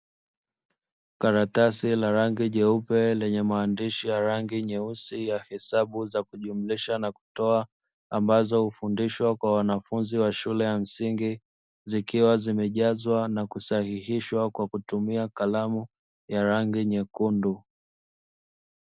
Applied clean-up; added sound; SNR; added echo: none; none; none; none.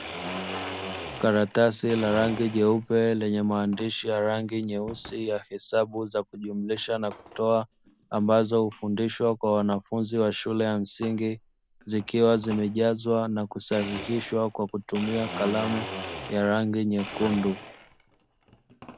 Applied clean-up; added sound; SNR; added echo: none; Domestic sounds, home sounds; 14 dB; none.